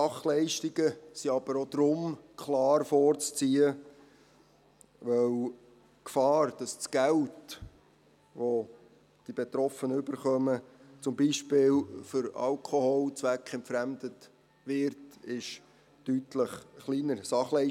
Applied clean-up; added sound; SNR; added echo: none; none; none; none.